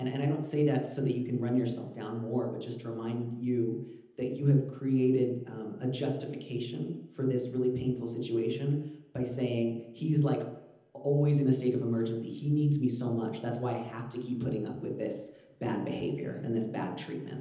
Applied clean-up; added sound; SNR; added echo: none; none; none; reverberation time 0.9 s.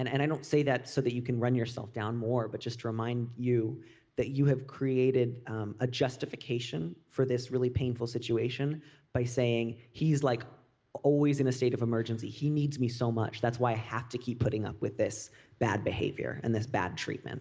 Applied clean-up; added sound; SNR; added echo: none; none; none; none.